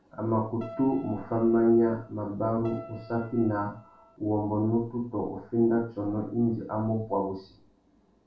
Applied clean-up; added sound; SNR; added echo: none; Keyboard (musical); 19 dB; reverberation time 0.3 s.